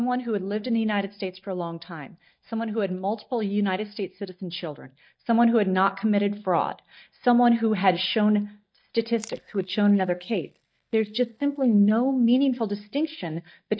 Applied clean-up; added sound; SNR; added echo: neural mask model DeepFilterNet 3.